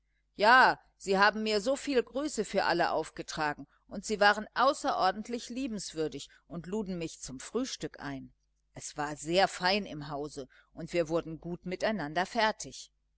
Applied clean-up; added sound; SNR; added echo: none; none; none; none.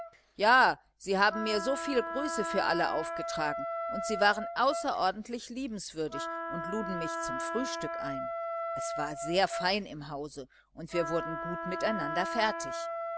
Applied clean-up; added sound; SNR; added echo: none; Wind instrument, woodwind instrument; 5 dB; none.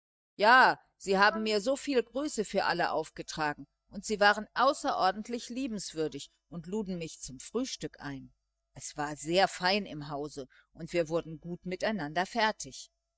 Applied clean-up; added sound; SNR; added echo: neural mask model DeepFilterNet 3.